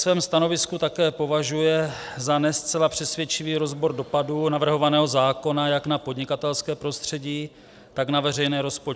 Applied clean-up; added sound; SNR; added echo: none; none; none; none.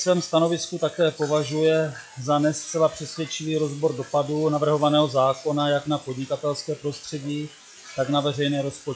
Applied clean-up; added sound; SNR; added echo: classical method log-MMSE.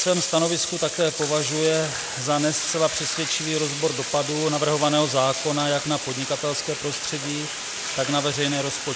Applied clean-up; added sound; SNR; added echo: none; Bathtub (filling or washing); 5 dB; none.